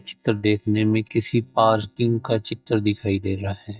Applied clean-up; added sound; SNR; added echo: neural mask model DeepFilterNet 3.